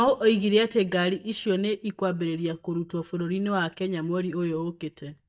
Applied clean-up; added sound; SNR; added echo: neural mask model DeepFilterNet 3.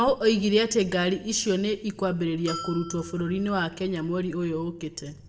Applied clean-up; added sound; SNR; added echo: none; Bell; 16 dB; reverberation time 0.5 s.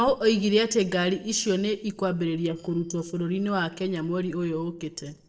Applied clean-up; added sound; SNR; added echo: neural separator model SepFormer DNS4.